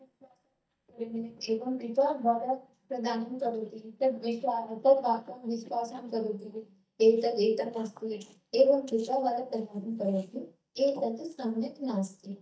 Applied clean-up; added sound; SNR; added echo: neural mask model DeepFilterNet 3.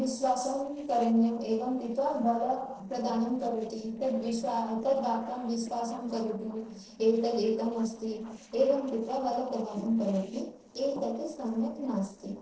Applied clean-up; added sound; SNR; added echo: neural separator model SepFormer DNS4.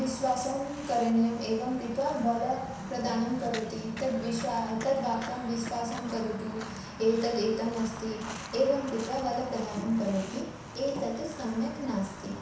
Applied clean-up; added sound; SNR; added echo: none; Walk, footsteps; 12 dB; reverberation time 0.7 s.